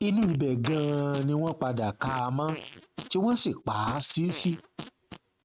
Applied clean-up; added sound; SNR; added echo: neural mask model RNNoise.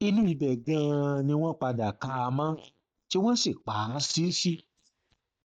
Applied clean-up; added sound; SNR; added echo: neural mask model DeepFilterNet 3.